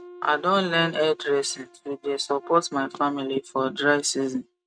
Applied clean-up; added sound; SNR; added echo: neural mask model RNNoise.